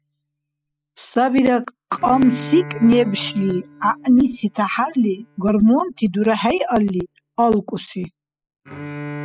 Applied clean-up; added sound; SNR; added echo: classical method spectral subtraction.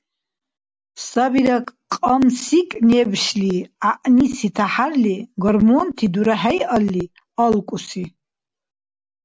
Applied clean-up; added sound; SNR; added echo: none; none; none; none.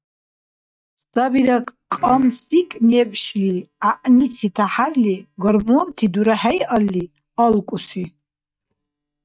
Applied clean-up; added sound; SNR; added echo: neural mask model DeepFilterNet 3.